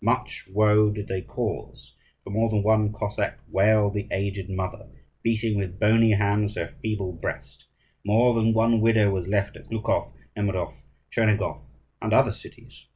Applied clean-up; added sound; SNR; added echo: none; none; none; none.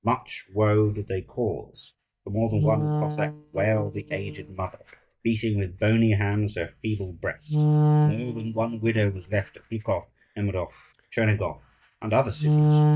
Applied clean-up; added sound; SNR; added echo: neural mask model DeepFilterNet 3.